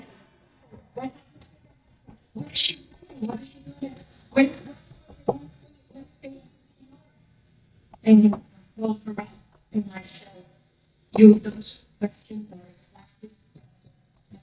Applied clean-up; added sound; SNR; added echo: neural mask model DeepFilterNet 3.